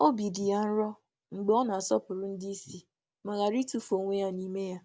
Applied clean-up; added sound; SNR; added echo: none; none; none; none.